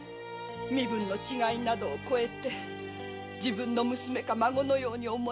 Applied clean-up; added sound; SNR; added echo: none; none; none; none.